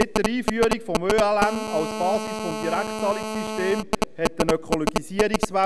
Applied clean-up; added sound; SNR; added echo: none; Telephone; 2 dB; none.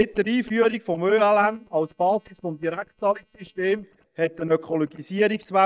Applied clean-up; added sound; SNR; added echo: neural mask model DeepFilterNet 3.